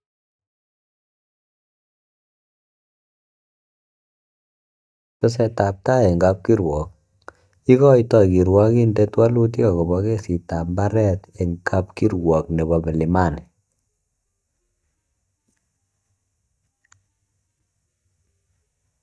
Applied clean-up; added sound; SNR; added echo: neural mask model DeepFilterNet 3.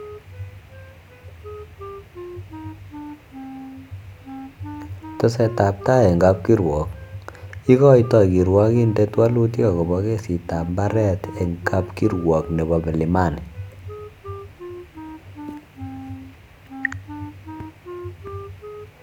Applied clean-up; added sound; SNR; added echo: none; Wind instrument, woodwind instrument; 17 dB; none.